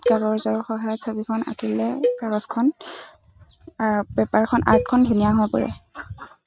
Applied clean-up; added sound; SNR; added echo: neural mask model RNNoise.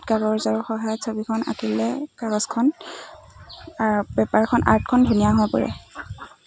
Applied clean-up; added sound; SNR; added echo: none; none; none; none.